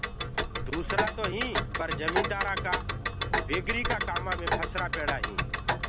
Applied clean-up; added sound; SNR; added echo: none; Tick; -5 dB; none.